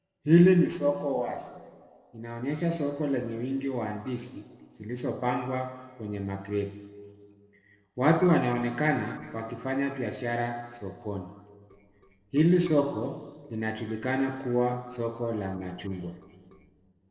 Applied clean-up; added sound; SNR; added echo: neural separator model SepFormer DNS4.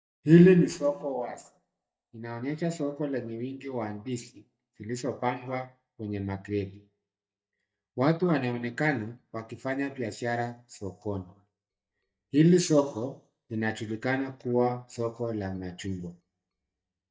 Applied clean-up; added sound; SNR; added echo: neural mask model DeepFilterNet 3.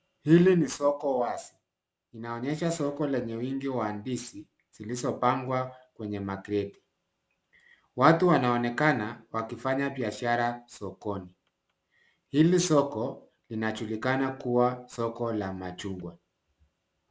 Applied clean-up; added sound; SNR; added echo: none; none; none; none.